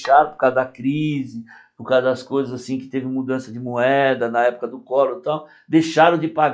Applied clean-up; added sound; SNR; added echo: classical method log-MMSE.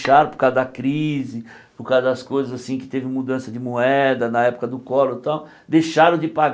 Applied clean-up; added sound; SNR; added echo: none; Bowed string instrument; 18 dB; none.